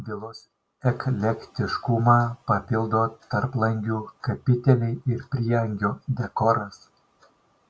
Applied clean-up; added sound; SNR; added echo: none; none; none; none.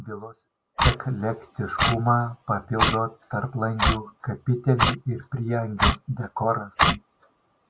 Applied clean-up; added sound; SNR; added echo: none; Clock; 0 dB; none.